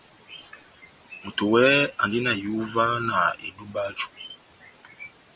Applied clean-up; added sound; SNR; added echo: none; none; none; none.